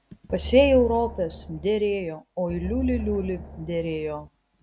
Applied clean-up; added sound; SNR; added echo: none; Drum; 11 dB; none.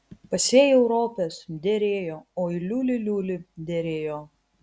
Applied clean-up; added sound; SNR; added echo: none; none; none; none.